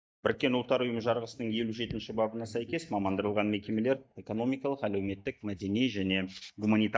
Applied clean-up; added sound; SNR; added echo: neural mask model DeepFilterNet 3.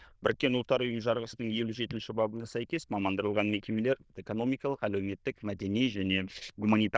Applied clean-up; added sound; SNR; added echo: neural diffusion model UNIVERSE++.